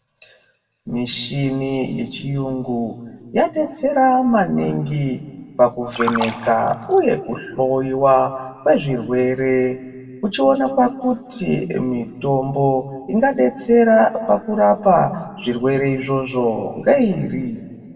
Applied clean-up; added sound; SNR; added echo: none; Splash, splatter; 8 dB; reverberation time 1.6 s.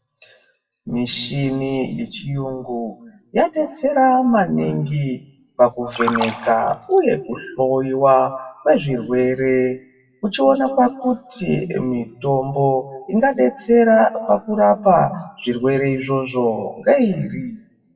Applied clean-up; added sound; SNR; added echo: classical method WPE with log-MMSE.